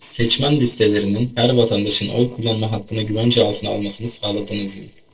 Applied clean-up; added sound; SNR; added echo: neural separator model SepFormer DNS4.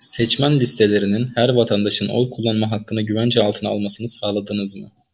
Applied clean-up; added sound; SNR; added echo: none; none; none; none.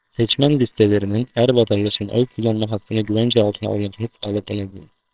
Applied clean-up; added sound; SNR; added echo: neural separator model SepFormer WHAMR!.